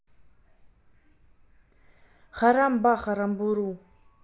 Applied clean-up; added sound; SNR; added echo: none; none; none; none.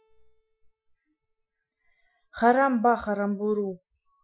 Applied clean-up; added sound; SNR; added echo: classical method Wiener filter.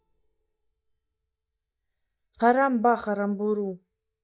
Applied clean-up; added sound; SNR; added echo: neural mask model DeepFilterNet 3.